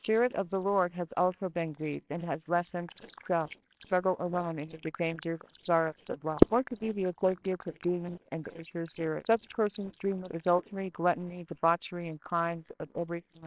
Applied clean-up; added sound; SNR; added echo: neural separator model SepFormer WHAMR!.